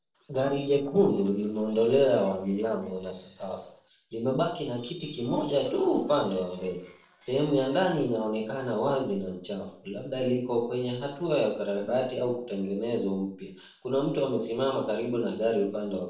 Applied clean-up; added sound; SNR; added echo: neural separator model SepFormer DNS4.